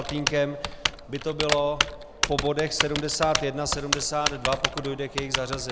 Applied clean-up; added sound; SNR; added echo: none; Typing; 2 dB; none.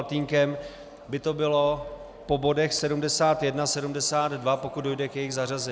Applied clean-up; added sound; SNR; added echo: none; none; none; none.